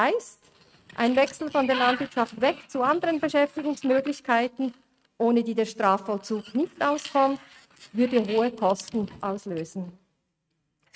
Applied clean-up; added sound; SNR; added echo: neural mask model RNNoise.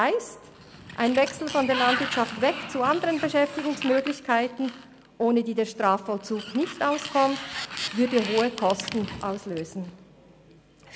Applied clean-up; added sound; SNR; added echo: none; Sliding door; 11 dB; none.